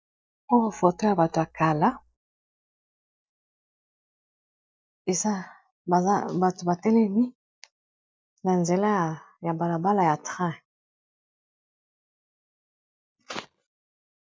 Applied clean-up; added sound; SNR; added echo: neural mask model DeepFilterNet 3.